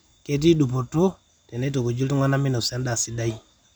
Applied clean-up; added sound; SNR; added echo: none; none; none; none.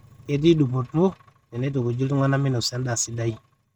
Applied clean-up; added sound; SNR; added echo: neural mask model RNNoise.